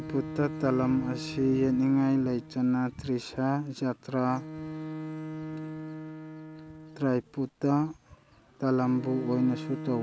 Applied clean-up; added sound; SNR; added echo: none; Bowed string instrument; 11 dB; none.